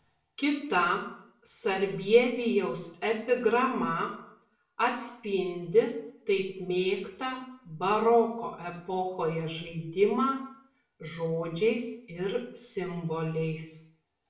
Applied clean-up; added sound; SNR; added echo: none; none; none; reverberation time 0.6 s.